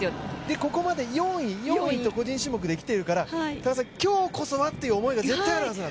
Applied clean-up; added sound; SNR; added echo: none; Thunder; 14 dB; none.